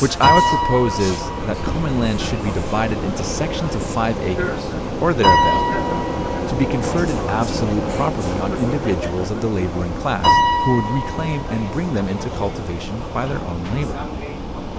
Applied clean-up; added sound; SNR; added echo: none; Piano + Vehicle; -1 dB; none.